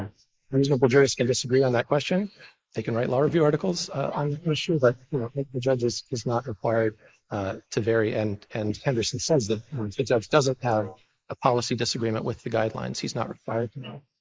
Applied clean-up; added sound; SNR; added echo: neural mask model Resemble Enhance denoiser.